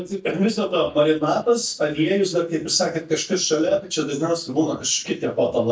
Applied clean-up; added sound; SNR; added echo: neural mask model DeepFilterNet 3.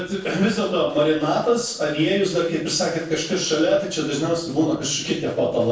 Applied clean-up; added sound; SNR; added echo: neural separator model SepFormer DNS4.